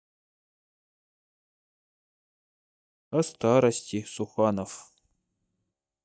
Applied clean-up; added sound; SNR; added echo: neural mask model DeepFilterNet 3.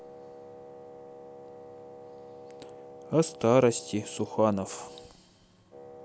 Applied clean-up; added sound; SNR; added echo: none; Wind instrument, woodwind instrument; 16 dB; none.